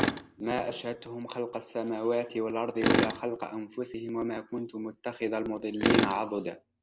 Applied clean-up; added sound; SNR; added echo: none; Tools; 1 dB; none.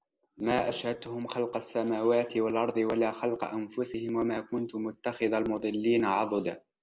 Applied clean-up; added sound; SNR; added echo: none; none; none; none.